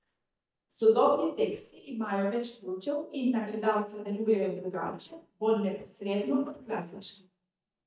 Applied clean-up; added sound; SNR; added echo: neural mask model DeepFilterNet 3.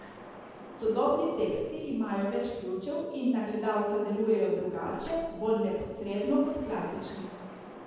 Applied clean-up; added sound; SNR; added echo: none; Sliding door; 19 dB; reverberation time 1.2 s.